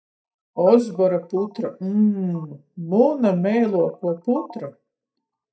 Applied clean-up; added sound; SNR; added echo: neural mask model DeepFilterNet 3.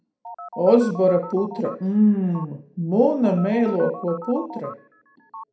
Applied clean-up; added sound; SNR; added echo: none; Telephone; 17 dB; reverberation time 0.4 s.